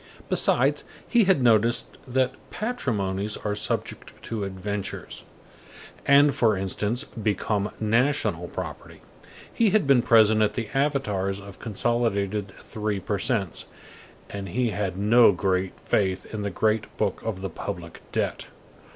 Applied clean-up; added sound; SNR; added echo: none; none; none; none.